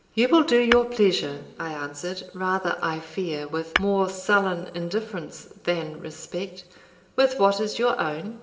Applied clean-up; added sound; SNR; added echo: none; Tap / Hammer; 7 dB; reverberation time 2.9 s.